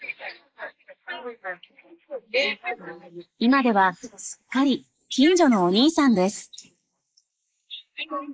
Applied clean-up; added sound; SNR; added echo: neural mask model Resemble Enhance denoiser.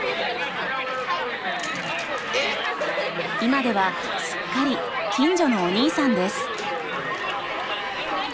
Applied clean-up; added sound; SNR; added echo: none; Crowd; 1 dB; none.